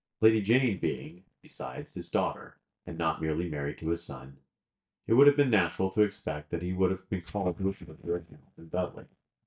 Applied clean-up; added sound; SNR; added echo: neural mask model DeepFilterNet 3.